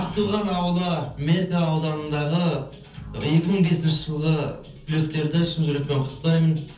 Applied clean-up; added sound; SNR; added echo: none; none; none; reverberation time 0.7 s.